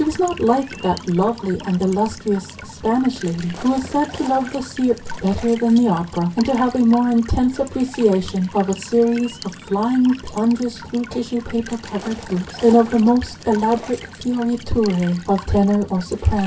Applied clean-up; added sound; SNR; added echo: none; Walk, footsteps / Stream / Trickle, dribble / Chirp, tweet; 18 dB; reverberation time 0.2 s.